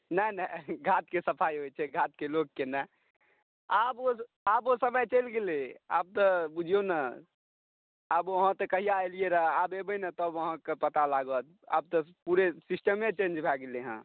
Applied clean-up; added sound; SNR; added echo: none; none; none; none.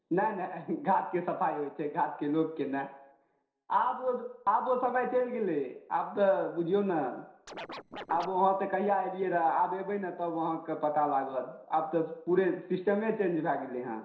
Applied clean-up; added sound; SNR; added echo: neural separator model SepFormer DNS4.